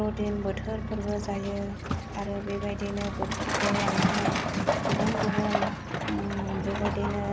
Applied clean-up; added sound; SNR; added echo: none; Truck; -2 dB; none.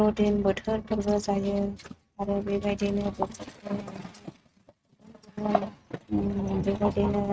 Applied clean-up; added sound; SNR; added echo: neural mask model RNNoise.